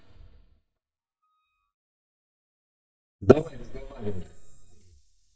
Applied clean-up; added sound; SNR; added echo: neural mask model DeepFilterNet 3.